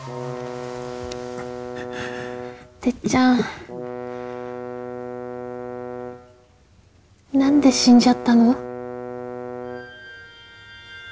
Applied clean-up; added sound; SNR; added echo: none; Bowed string instrument; 10 dB; none.